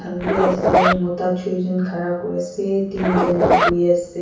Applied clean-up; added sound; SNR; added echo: none; Zipper (clothing); -1 dB; reverberation time 0.6 s.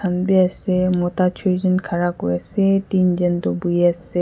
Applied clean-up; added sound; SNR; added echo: none; none; none; none.